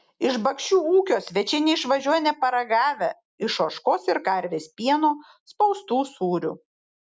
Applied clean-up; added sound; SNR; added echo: none; none; none; none.